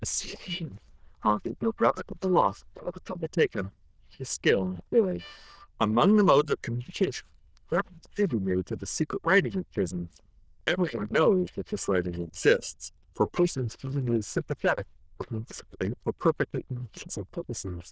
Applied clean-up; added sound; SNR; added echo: neural diffusion model UNIVERSE++.